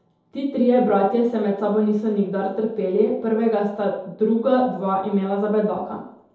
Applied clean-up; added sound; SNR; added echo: none; none; none; reverberation time 0.8 s.